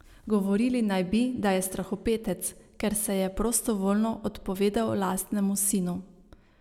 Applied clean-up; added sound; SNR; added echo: none; none; none; none.